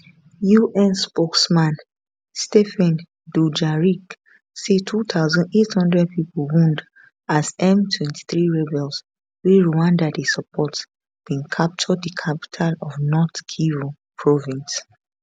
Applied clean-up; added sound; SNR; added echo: none; none; none; none.